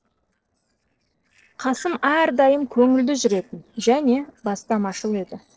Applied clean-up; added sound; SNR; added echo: neural separator model SepFormer DNS4.